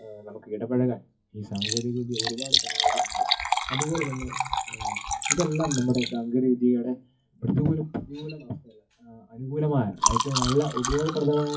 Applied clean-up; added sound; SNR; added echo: classical method WPE with log-MMSE.